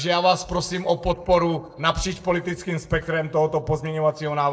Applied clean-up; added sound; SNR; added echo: neural separator model SepFormer DNS4.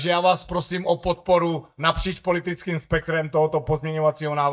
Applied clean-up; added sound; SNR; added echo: neural mask model DeepFilterNet 3.